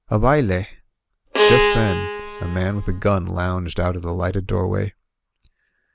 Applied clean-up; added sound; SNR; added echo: none; Bowed string instrument; -1 dB; none.